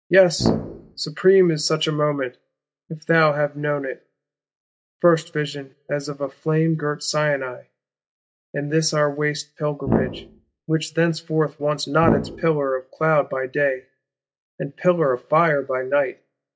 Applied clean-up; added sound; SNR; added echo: classical method log-MMSE.